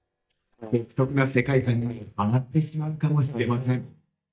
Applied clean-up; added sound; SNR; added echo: neural mask model DeepFilterNet 3.